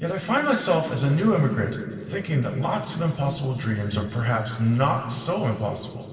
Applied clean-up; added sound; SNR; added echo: none; Breathing; 12 dB; reverberation time 2.4 s.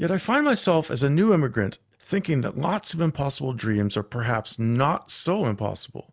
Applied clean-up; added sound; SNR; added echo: none; none; none; none.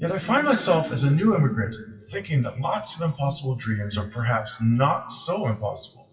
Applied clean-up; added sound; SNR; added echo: classical method WPE with log-MMSE.